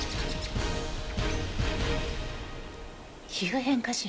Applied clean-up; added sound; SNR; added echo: none; Bird; 15 dB; none.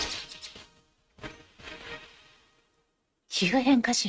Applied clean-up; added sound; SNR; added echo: neural mask model RNNoise.